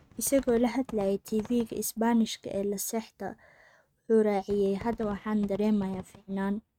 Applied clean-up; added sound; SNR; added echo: neural mask model RNNoise.